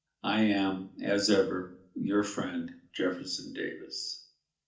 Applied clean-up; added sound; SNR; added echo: none; none; none; reverberation time 0.4 s.